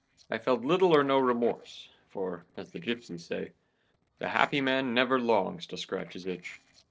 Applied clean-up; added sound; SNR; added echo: neural separator model SepFormer DNS4.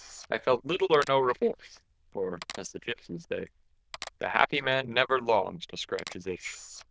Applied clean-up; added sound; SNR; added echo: neural diffusion model UNIVERSE++.